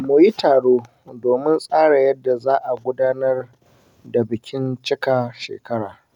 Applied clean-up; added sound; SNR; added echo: none; none; none; none.